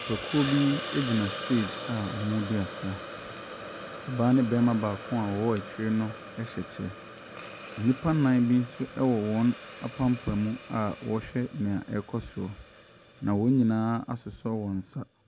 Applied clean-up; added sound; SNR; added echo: none; Hiss; 12 dB; none.